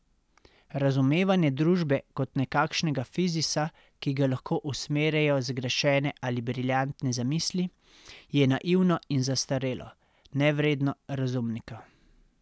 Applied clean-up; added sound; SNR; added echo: none; none; none; none.